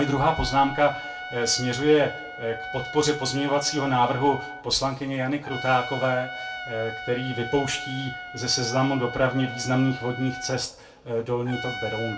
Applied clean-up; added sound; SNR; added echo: none; Trumpet; 10 dB; reverberation time 0.2 s.